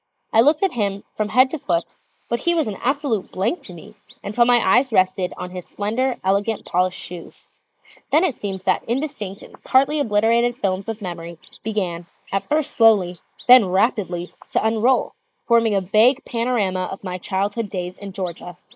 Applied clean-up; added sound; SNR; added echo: neural mask model Resemble Enhance denoiser.